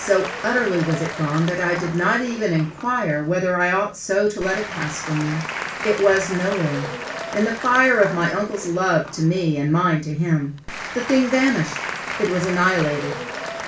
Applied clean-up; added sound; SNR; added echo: none; Applause / Crowd; 10 dB; reverberation time 0.2 s.